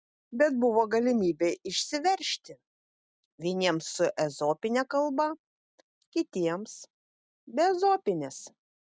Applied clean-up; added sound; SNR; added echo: none; none; none; none.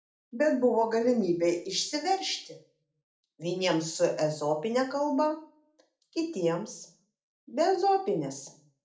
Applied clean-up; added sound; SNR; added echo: none; none; none; reverberation time 0.4 s.